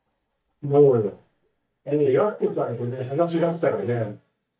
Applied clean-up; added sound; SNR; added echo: neural mask model DeepFilterNet 3.